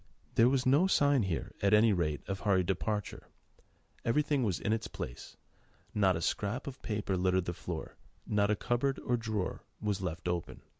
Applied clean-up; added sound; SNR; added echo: none; none; none; none.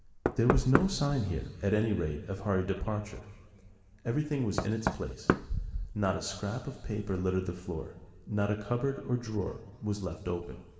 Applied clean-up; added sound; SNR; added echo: none; Knock; 5 dB; reverberation time 2.1 s.